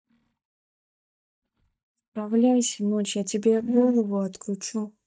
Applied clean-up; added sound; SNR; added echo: neural mask model DeepFilterNet 3.